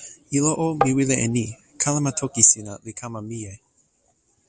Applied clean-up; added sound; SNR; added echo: none; Tap; 1 dB; none.